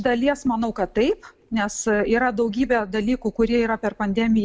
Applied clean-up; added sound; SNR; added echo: none; none; none; none.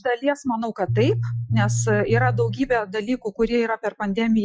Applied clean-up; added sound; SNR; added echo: classical method Wiener filter.